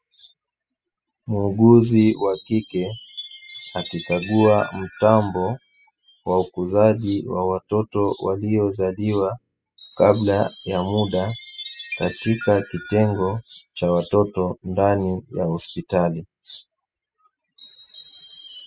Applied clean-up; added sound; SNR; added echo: classical method spectral subtraction.